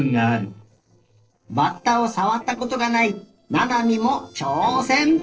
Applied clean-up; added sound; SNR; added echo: neural separator model SepFormer DNS4.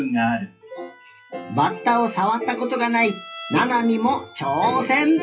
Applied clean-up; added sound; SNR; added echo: classical method WPE with log-MMSE.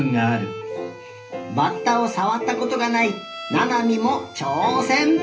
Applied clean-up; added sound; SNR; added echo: none; Bowed string instrument; 16 dB; reverberation time 0.3 s.